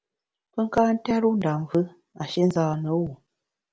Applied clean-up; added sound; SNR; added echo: none; none; none; none.